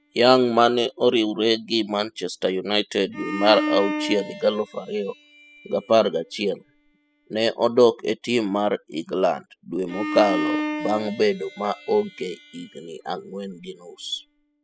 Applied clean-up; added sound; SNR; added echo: classical method spectral subtraction.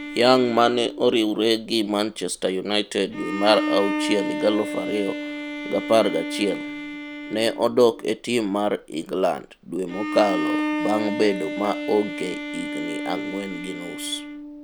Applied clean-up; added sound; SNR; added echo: none; Bowed string instrument; 7 dB; none.